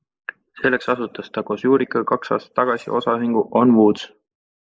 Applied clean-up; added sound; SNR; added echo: neural mask model Resemble Enhance denoiser.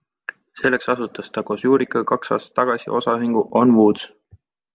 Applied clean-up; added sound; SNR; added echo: none; none; none; none.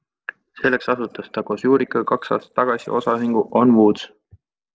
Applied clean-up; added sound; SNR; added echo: neural separator model SepFormer DNS4.